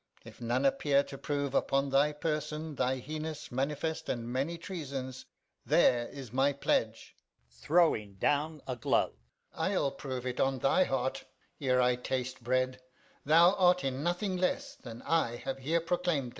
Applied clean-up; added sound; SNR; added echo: none; none; none; none.